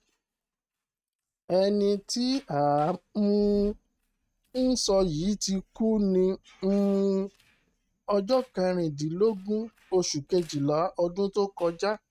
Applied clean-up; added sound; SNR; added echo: neural mask model RNNoise.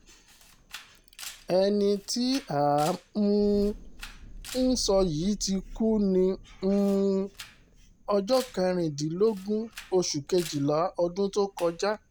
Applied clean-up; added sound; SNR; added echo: none; Thunder + Camera; 18 dB; none.